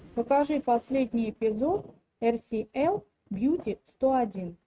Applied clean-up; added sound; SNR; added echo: neural mask model RNNoise.